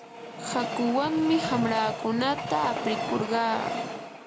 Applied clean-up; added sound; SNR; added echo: none; Train; 5 dB; none.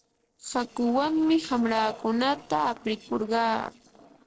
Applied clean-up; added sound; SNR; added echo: neural separator model SepFormer DNS4.